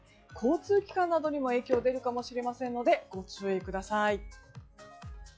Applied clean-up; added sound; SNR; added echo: classical method log-MMSE.